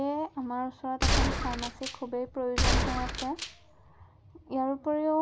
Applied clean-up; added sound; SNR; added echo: none; Gunshot, gunfire; -3 dB; none.